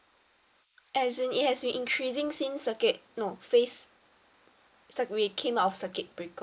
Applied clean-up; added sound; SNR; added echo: neural mask model Resemble Enhance denoiser.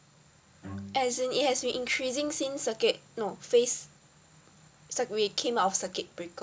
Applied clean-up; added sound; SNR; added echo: none; Bowed string instrument; 17 dB; none.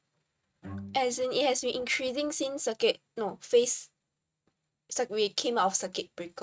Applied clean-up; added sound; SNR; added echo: neural mask model RNNoise.